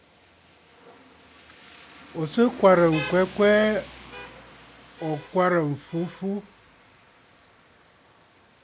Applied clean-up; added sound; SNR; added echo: none; Rain; 17 dB; none.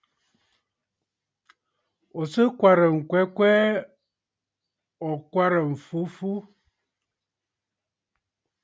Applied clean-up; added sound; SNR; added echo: none; none; none; none.